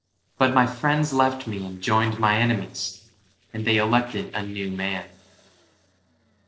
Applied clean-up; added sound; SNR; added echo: neural separator model SepFormer DNS4.